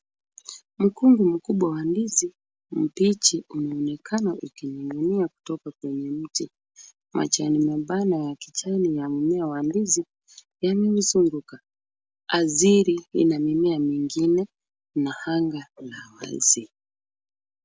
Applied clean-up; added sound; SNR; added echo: none; none; none; none.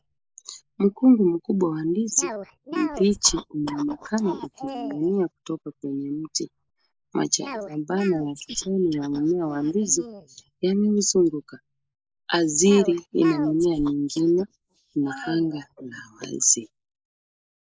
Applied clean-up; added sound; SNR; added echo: neural mask model Resemble Enhance denoiser.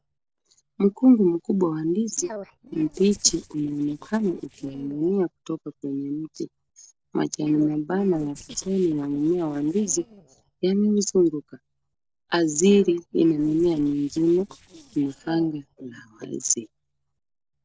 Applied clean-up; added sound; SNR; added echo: neural separator model SepFormer DNS4.